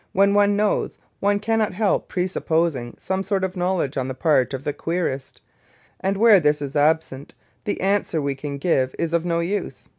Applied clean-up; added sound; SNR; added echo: none; none; none; none.